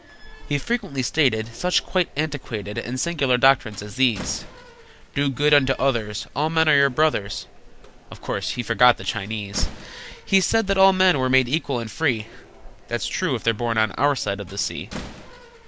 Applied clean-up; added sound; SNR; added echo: none; Slam; 17 dB; none.